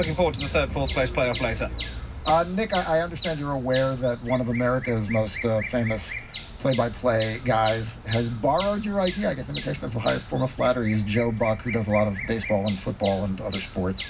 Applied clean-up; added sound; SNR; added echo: none; Bird vocalization, bird call, bird song; 12 dB; reverberation time 0.4 s.